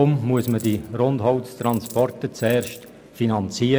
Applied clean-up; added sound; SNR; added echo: none; Coin (dropping); 20 dB; none.